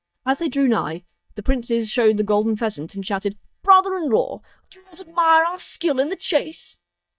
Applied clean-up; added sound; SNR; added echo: neural mask model DeepFilterNet 3.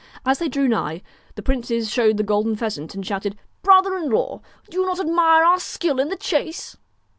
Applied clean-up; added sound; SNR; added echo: none; none; none; none.